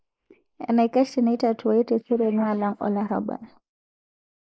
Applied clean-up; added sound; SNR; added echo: neural mask model Resemble Enhance denoiser.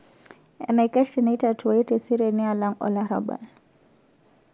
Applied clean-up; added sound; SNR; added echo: none; none; none; none.